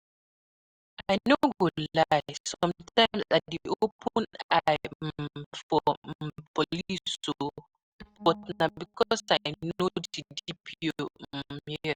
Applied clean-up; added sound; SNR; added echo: neural mask model DeepFilterNet 3.